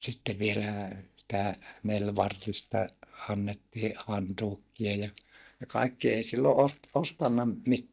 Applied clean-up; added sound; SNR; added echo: neural mask model DeepFilterNet 3.